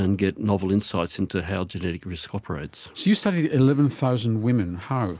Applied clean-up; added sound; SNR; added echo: none; none; none; none.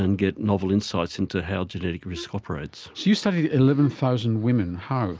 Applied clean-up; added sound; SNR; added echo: none; Wind instrument, woodwind instrument; 20 dB; none.